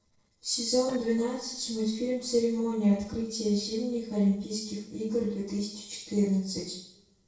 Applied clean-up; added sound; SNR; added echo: neural separator model SepFormer DNS4.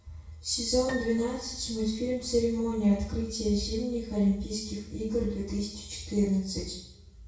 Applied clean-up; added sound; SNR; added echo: none; Piano; 18 dB; reverberation time 0.6 s.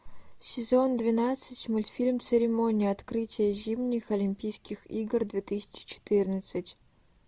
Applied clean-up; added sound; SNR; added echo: none; none; none; none.